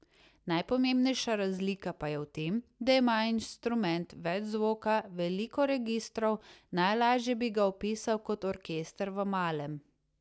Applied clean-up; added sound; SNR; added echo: none; none; none; none.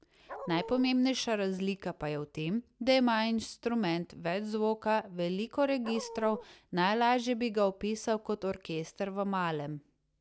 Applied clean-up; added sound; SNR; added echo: none; Dog; 11 dB; none.